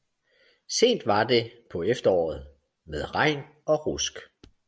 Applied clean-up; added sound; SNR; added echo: none; none; none; none.